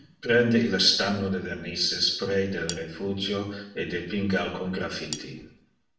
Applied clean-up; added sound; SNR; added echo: none; Cutlery, silverware; 13 dB; reverberation time 0.6 s.